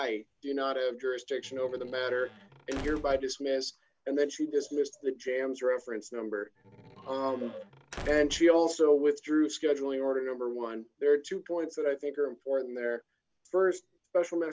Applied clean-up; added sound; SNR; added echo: none; Squeak / Slam / Wood; 14 dB; none.